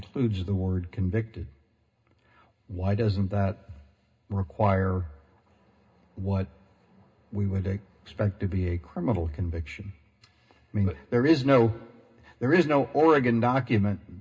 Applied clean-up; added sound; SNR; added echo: none; none; none; reverberation time 0.2 s.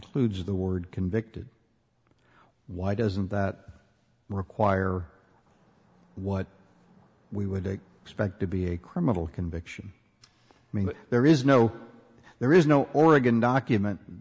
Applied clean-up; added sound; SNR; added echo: none; none; none; none.